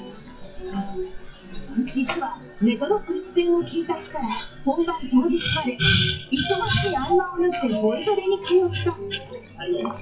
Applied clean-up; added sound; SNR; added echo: classical method WPE with log-MMSE.